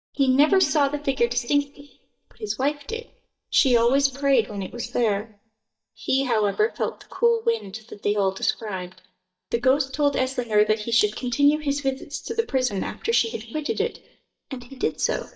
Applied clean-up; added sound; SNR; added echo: neural mask model DeepFilterNet 3.